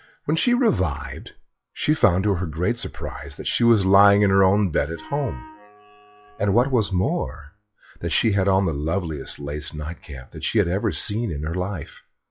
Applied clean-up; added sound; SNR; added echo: classical method log-MMSE.